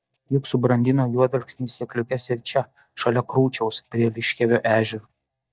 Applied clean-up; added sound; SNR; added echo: neural mask model DeepFilterNet 3.